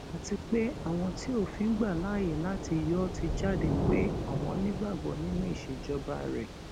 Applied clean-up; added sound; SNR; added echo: none; Thunder / Rain; 2 dB; none.